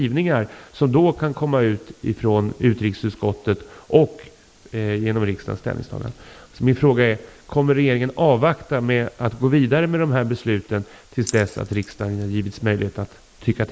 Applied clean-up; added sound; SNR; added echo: neural mask model Resemble Enhance denoiser.